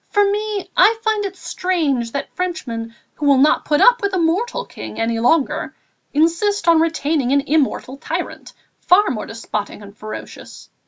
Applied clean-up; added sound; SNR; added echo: none; none; none; none.